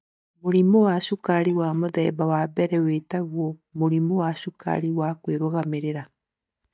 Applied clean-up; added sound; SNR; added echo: neural mask model DeepFilterNet 3.